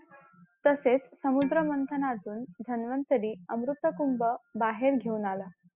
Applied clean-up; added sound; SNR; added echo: classical method spectral subtraction.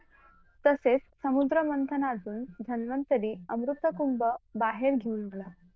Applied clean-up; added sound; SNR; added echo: neural diffusion model UNIVERSE++.